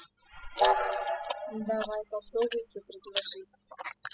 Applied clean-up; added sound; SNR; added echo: classical method spectral subtraction.